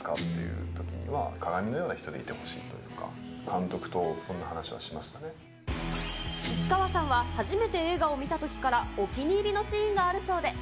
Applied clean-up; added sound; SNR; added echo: none; Guitar; 10 dB; none.